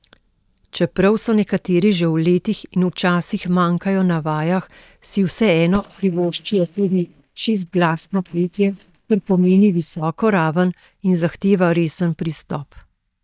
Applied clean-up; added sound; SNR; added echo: neural mask model DeepFilterNet 3.